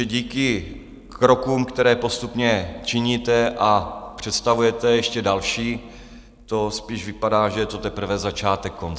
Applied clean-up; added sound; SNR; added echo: none; none; none; none.